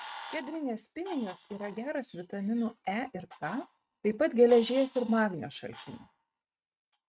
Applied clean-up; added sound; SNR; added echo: neural mask model RNNoise.